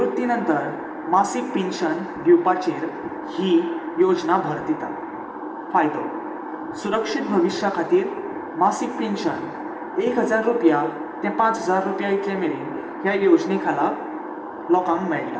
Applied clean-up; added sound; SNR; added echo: none; none; none; reverberation time 1.2 s.